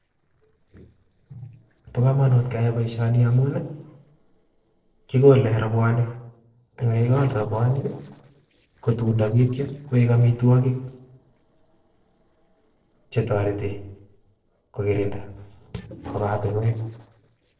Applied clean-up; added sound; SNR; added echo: neural separator model SepFormer DNS4.